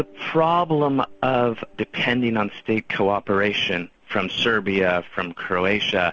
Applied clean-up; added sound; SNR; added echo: none; none; none; none.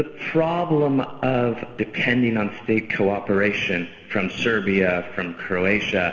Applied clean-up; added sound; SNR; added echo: none; none; none; reverberation time 1.7 s.